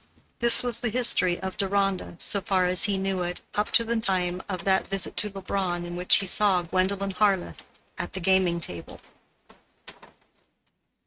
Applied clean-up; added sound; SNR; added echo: neural mask model RNNoise.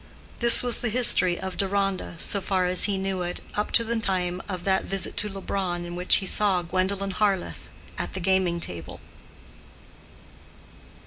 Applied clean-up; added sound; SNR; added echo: none; none; none; none.